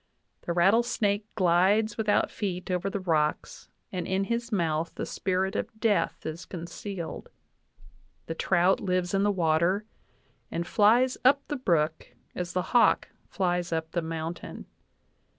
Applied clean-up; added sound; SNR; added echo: none; none; none; none.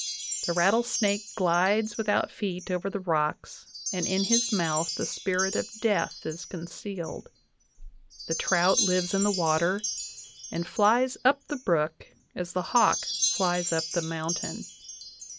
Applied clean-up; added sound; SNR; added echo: none; Wind chime; 7 dB; none.